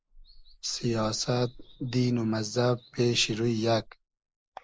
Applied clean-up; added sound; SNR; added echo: neural mask model Resemble Enhance denoiser.